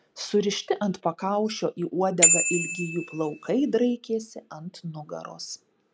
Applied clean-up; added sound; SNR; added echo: none; Bicycle bell; -1 dB; none.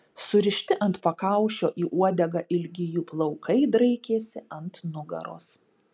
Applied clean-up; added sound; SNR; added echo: none; none; none; none.